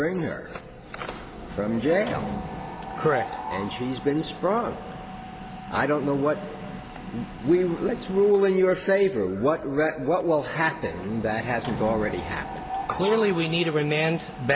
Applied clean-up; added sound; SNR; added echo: none; Mechanisms; 11 dB; none.